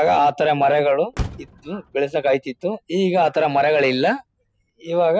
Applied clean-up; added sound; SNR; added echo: none; Motor vehicle (road); 18 dB; none.